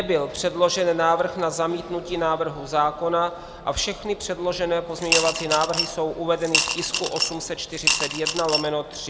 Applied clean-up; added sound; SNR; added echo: none; Coin (dropping) / Glass; 1 dB; none.